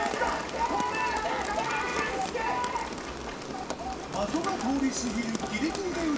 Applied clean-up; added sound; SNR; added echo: none; Rain; 7 dB; reverberation time 0.7 s.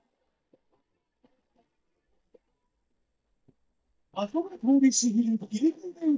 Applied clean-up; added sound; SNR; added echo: neural mask model DeepFilterNet 3.